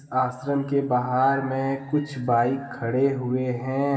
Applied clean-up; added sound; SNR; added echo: none; none; none; reverberation time 2.8 s.